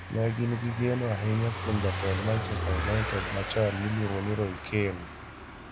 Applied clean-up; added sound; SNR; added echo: none; Car passing by / Engine; 5 dB; none.